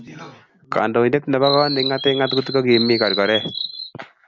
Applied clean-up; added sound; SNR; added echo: none; Chirp, tweet; 6 dB; none.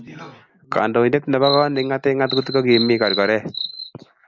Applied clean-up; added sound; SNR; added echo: neural mask model Resemble Enhance denoiser.